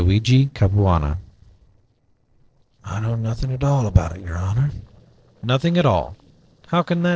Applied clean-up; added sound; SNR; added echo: neural separator model SepFormer DNS4.